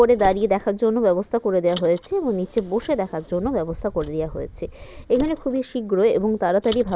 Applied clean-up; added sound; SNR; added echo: none; Car; 19 dB; none.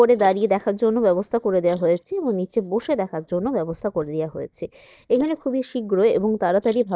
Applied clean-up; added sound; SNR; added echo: neural mask model DeepFilterNet 3.